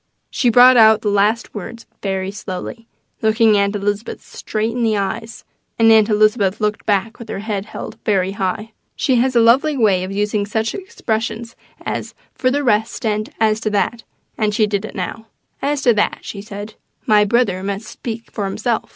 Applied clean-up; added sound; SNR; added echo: none; none; none; none.